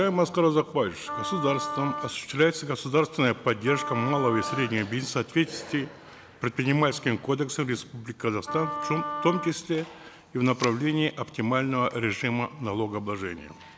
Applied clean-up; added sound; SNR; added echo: none; Wind instrument, woodwind instrument; 8 dB; none.